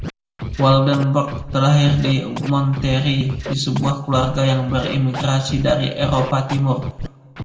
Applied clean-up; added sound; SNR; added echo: none; Scratching (performance technique); 12 dB; reverberation time 1.2 s.